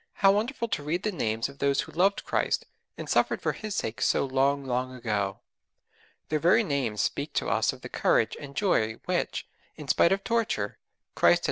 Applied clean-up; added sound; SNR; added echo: none; none; none; none.